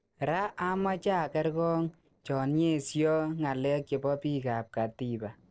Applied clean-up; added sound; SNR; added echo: neural separator model SepFormer DNS4.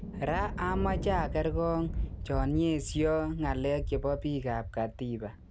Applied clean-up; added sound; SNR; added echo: none; Thunder; 5 dB; none.